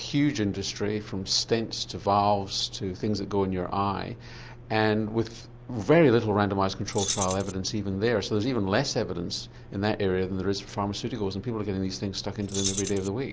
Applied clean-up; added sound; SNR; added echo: none; Keys jangling; 6 dB; none.